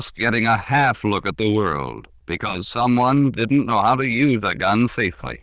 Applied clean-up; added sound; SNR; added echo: neural diffusion model UNIVERSE++.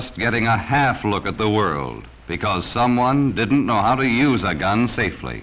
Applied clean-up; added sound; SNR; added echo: none; none; none; none.